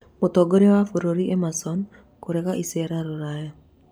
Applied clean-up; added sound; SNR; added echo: none; none; none; none.